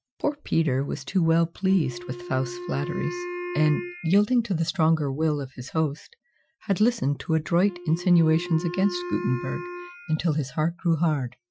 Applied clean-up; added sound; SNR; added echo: classical method Wiener filter.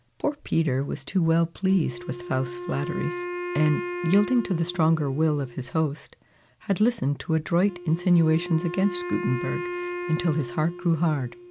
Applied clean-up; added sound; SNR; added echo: none; Wind instrument, woodwind instrument; 10 dB; none.